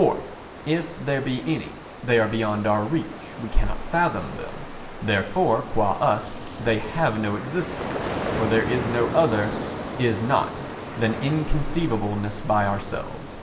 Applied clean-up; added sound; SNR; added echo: none; Ocean; 9 dB; reverberation time 0.8 s.